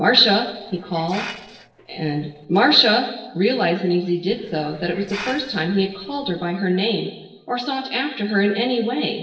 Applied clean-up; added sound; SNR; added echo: neural separator model SepFormer DNS4.